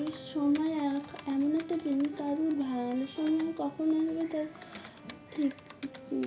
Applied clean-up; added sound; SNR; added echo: none; Computer keyboard + Bowed string instrument; 19 dB; none.